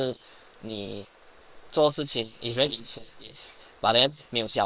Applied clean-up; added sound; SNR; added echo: neural separator model SepFormer WHAM!.